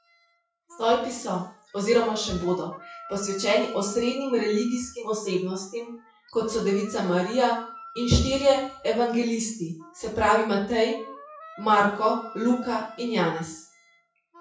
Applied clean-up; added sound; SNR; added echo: classical method WPE with log-MMSE.